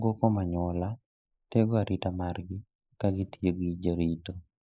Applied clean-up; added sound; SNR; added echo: neural mask model Resemble Enhance denoiser.